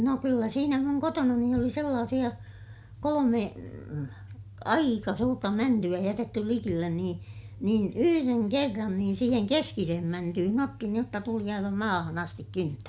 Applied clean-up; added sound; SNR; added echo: none; none; none; none.